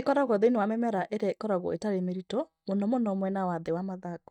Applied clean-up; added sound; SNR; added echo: neural mask model DeepFilterNet 3.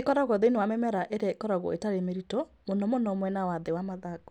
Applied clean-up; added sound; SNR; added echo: none; none; none; none.